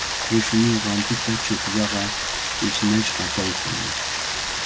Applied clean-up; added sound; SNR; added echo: none; Rain; 1 dB; none.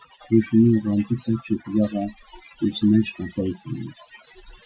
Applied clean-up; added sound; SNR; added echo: classical method Wiener filter.